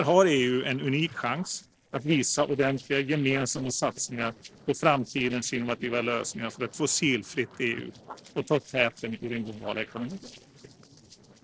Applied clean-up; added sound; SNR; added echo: neural separator model SepFormer DNS4.